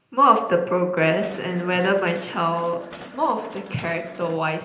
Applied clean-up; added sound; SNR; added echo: none; Mechanisms; 18 dB; reverberation time 0.8 s.